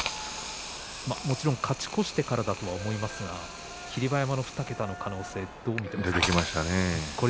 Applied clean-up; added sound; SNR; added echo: none; Hiss; 8 dB; none.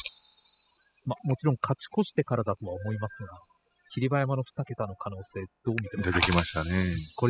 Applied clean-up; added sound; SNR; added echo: classical method spectral subtraction.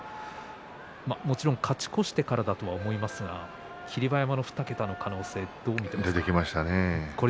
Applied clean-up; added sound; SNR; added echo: none; none; none; none.